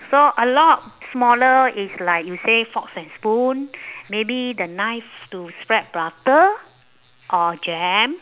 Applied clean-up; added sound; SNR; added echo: none; none; none; none.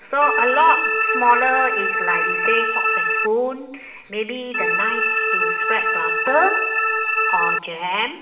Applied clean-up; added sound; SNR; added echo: none; Organ; -2 dB; reverberation time 0.9 s.